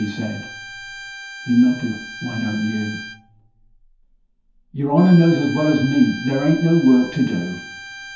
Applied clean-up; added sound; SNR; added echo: none; Bowed string instrument; 15 dB; reverberation time 0.5 s.